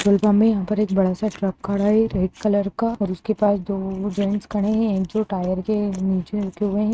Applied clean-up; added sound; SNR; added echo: neural mask model RNNoise.